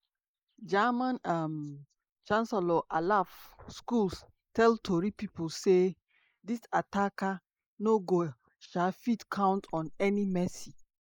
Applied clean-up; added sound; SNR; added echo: neural mask model Resemble Enhance denoiser.